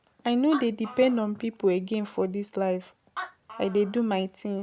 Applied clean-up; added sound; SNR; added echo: none; Animal; 17 dB; none.